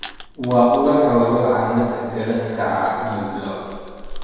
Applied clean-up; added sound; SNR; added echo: none; Chewing, mastication; 15 dB; reverberation time 1.9 s.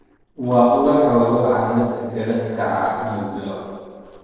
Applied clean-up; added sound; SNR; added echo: neural separator model SepFormer DNS4.